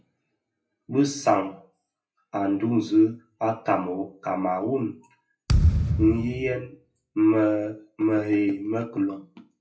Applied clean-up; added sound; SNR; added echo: classical method WPE with log-MMSE.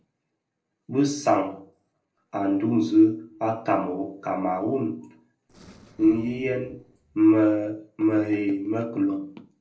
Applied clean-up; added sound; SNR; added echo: neural separator model SepFormer DNS4.